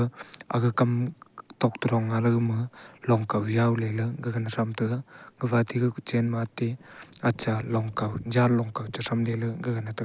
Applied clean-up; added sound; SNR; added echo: none; none; none; none.